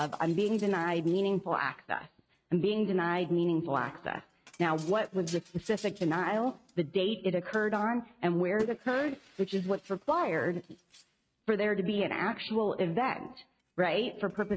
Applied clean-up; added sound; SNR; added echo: neural mask model RNNoise.